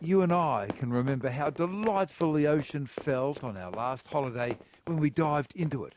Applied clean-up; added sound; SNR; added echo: none; Run; 16 dB; none.